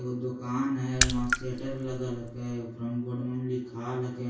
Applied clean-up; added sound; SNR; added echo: none; Raindrop / Splash, splatter; 0 dB; reverberation time 0.6 s.